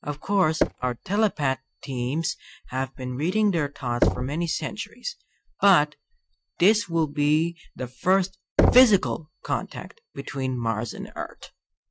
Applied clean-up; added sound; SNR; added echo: neural mask model RNNoise.